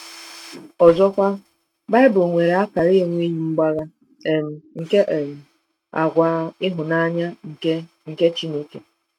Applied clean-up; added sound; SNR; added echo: neural mask model RNNoise.